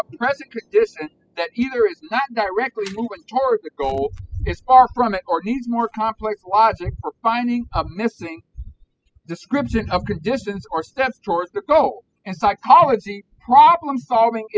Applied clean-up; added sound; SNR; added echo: classical method spectral subtraction.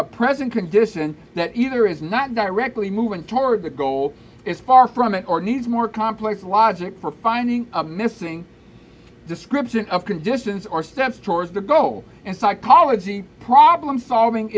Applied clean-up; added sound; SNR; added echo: none; none; none; none.